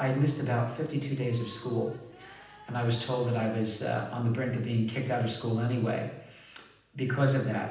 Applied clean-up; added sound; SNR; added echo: none; none; none; reverberation time 0.9 s.